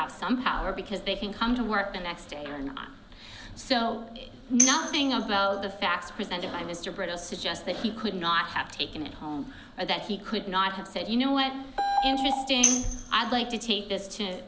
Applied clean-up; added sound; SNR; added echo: none; Tambourine; 1 dB; none.